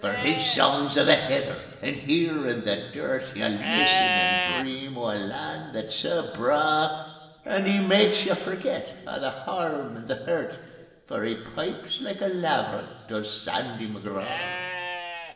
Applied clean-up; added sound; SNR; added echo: none; Livestock, farm animals, working animals; 7 dB; reverberation time 1.3 s.